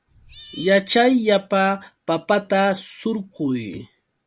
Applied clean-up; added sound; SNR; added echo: none; Cat; 20 dB; none.